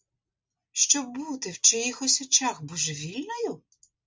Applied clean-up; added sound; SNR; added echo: none; none; none; none.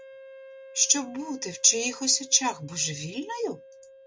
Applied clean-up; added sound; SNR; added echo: none; Wind instrument, woodwind instrument; 19 dB; none.